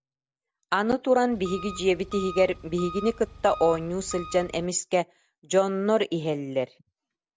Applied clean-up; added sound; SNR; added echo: none; Engine; 13 dB; none.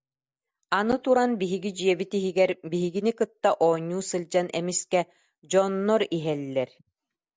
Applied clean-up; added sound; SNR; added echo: none; none; none; none.